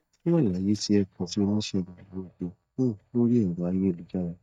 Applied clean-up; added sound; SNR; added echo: neural mask model DeepFilterNet 3.